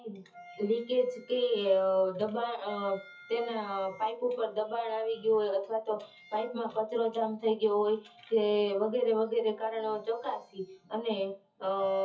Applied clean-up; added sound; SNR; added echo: classical method WPE with log-MMSE.